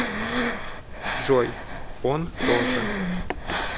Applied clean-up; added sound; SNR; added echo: none; Breathing; -1 dB; none.